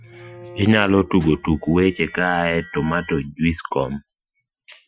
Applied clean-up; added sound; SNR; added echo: classical method Wiener filter.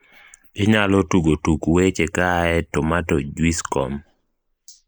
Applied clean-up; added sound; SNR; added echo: neural mask model Resemble Enhance denoiser.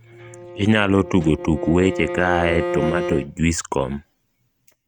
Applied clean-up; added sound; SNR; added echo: neural mask model RNNoise.